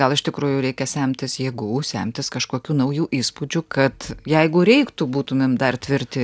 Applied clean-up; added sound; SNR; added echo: none; none; none; none.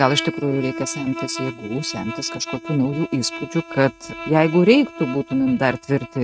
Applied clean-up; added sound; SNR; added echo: neural mask model RNNoise.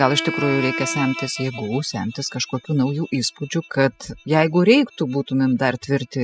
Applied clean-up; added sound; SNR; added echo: classical method spectral subtraction.